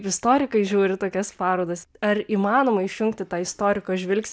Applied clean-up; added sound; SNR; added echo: none; none; none; none.